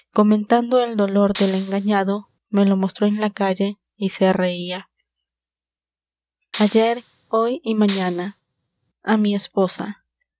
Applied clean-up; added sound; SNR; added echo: neural mask model RNNoise.